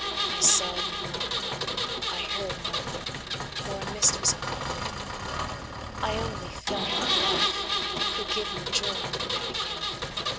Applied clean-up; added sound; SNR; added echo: none; Engine; -3 dB; none.